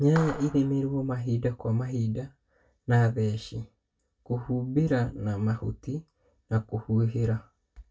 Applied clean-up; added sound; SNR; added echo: none; Clapping; 12 dB; reverberation time 0.2 s.